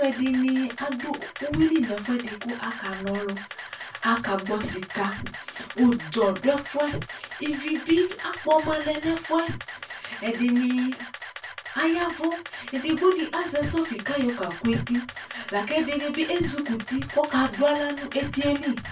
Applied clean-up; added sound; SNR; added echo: none; Camera; 13 dB; reverberation time 0.2 s.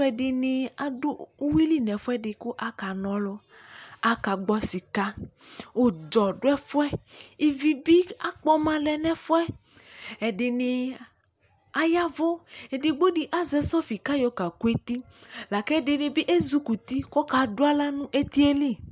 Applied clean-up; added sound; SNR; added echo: none; none; none; none.